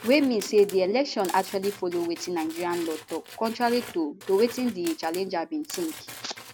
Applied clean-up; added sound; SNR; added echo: none; Tools; 17 dB; none.